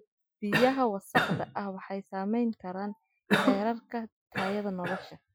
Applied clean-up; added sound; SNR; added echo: classical method Wiener filter.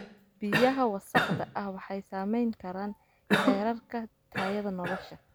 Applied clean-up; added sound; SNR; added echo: none; Cough; 2 dB; none.